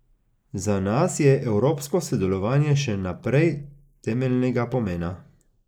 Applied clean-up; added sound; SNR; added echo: neural mask model Resemble Enhance denoiser.